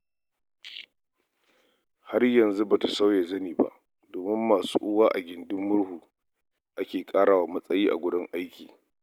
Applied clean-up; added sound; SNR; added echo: none; none; none; none.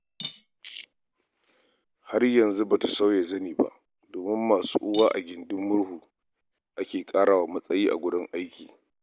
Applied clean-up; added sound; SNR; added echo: none; Cutlery, silverware / Dishes, pots, and pans; 16 dB; none.